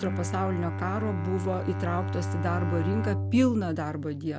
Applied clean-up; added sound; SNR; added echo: none; Bowed string instrument; 2 dB; none.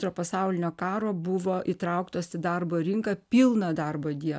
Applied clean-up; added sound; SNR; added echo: none; none; none; none.